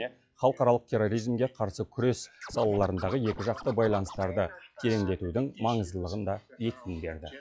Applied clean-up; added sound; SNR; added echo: classical method log-MMSE.